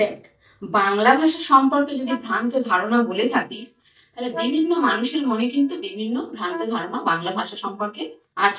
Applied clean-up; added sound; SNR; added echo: neural mask model DeepFilterNet 3.